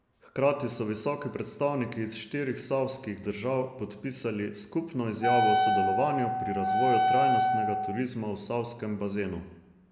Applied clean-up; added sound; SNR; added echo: none; Wind instrument, woodwind instrument; -4 dB; none.